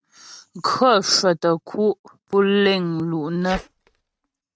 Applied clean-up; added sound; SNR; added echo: neural mask model RNNoise.